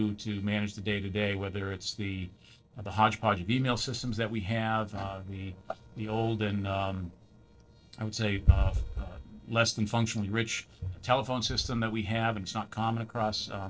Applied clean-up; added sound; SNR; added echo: neural separator model SepFormer DNS4.